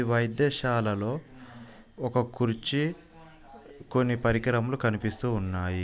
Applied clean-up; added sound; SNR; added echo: none; none; none; none.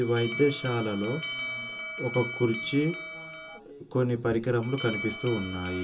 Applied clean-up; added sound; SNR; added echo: none; Alarm; 9 dB; reverberation time 0.2 s.